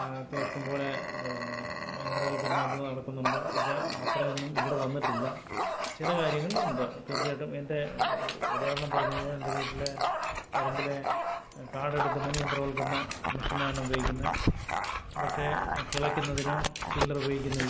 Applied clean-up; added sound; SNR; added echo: none; Dog; -2 dB; none.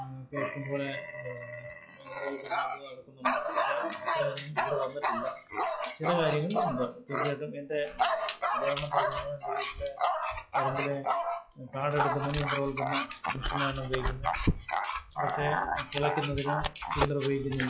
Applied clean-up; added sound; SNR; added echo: classical method log-MMSE.